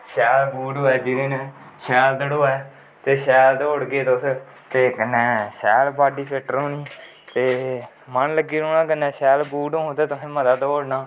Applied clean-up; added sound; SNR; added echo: none; none; none; none.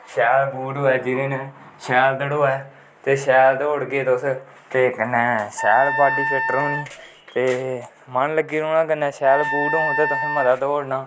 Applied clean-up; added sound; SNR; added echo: none; Wind instrument, woodwind instrument; 4 dB; none.